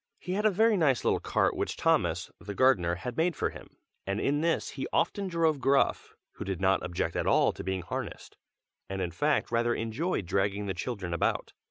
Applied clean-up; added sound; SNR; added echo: none; none; none; none.